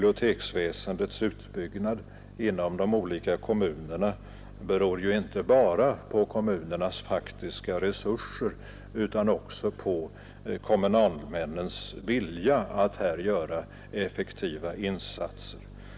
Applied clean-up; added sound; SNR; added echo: none; none; none; none.